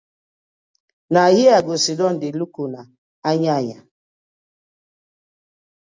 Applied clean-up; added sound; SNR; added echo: none; none; none; none.